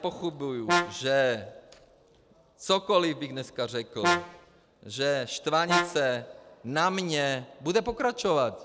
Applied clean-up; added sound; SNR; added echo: none; Brass instrument; 3 dB; none.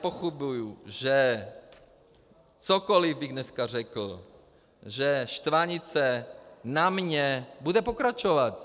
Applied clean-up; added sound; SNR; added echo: none; none; none; none.